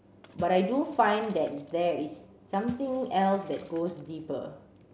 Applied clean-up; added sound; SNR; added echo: none; Water / Splash, splatter; 19 dB; none.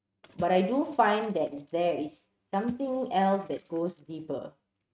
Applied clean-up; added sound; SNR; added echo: neural mask model RNNoise.